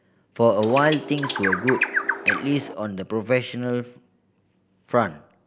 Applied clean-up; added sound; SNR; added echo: none; Bird; 2 dB; none.